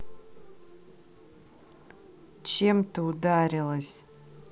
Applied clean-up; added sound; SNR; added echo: none; none; none; none.